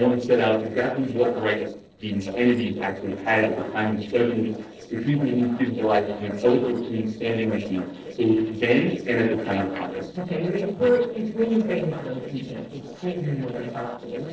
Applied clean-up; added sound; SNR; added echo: neural separator model SepFormer DNS4.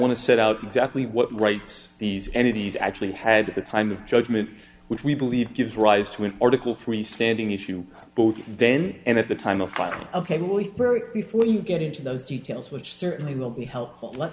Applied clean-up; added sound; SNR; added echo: none; none; none; none.